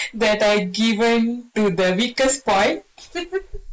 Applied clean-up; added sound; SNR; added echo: neural mask model Resemble Enhance denoiser.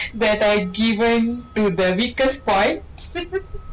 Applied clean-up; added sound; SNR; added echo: none; Truck; 18 dB; none.